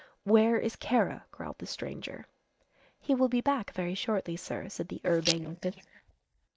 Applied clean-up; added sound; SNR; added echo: neural mask model DeepFilterNet 3.